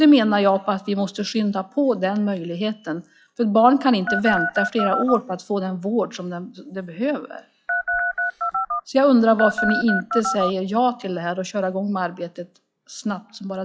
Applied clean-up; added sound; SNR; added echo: classical method log-MMSE.